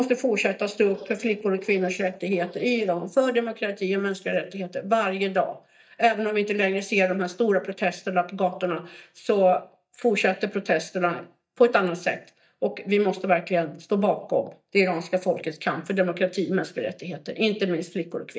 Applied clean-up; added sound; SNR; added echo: neural mask model DeepFilterNet 3.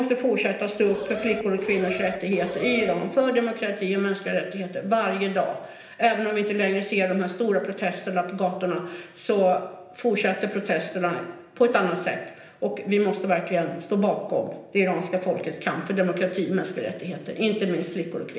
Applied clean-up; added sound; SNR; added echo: none; Alarm; 9 dB; reverberation time 0.9 s.